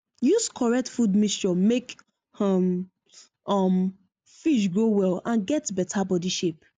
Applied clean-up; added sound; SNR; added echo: none; none; none; none.